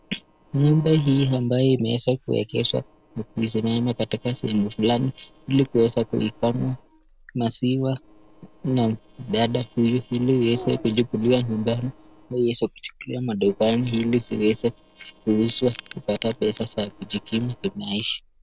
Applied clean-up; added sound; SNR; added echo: neural separator model SepFormer DNS4.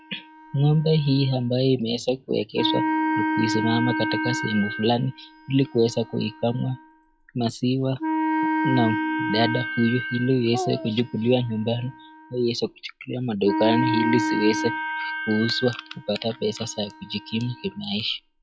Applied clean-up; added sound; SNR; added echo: classical method log-MMSE.